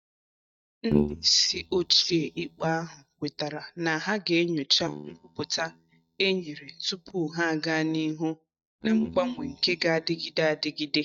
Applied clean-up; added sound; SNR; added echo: neural mask model DeepFilterNet 3.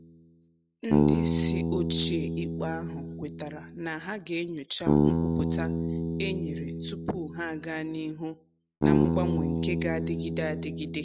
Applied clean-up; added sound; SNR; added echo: none; Bass guitar; -5 dB; none.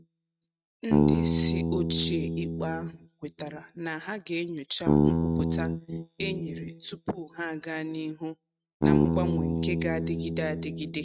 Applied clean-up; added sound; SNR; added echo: neural mask model RNNoise.